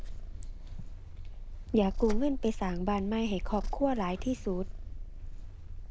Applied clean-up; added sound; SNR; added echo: none; Purr; 3 dB; none.